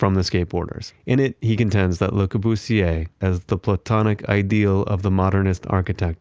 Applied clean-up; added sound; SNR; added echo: none; none; none; none.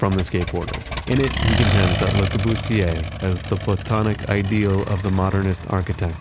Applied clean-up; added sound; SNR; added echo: none; Accelerating, revving, vroom; 4 dB; none.